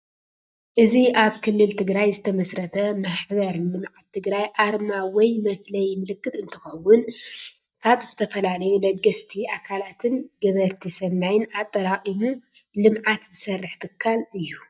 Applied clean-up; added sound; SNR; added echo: neural mask model DeepFilterNet 3.